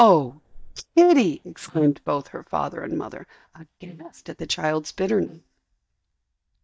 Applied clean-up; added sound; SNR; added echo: neural mask model DeepFilterNet 3.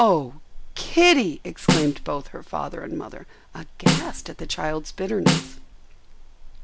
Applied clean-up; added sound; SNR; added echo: none; Snare drum; 0 dB; none.